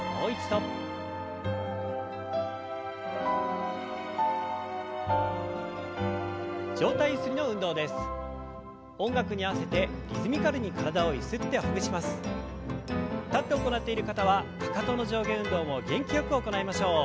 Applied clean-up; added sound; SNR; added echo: none; none; none; none.